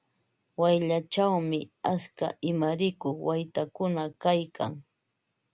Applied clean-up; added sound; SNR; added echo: none; none; none; none.